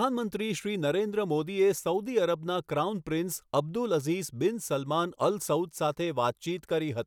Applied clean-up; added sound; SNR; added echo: none; none; none; none.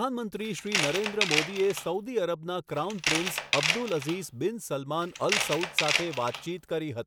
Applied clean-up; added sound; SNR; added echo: none; Tools; 1 dB; none.